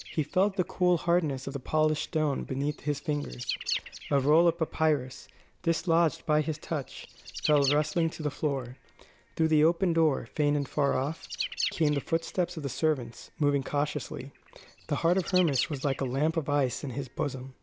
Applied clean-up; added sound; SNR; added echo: none; Bird; 14 dB; none.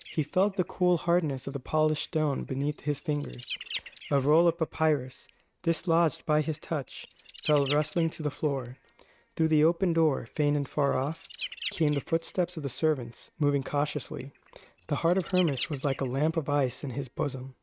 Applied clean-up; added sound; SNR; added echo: neural mask model RNNoise.